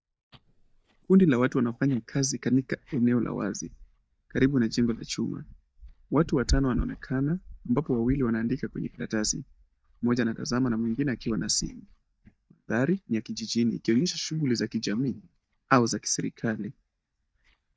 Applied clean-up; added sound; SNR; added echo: neural mask model DeepFilterNet 3.